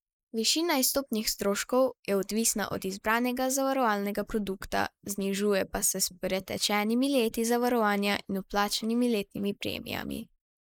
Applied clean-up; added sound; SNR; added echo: neural mask model Resemble Enhance denoiser.